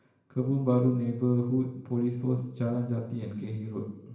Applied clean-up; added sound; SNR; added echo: none; none; none; reverberation time 0.8 s.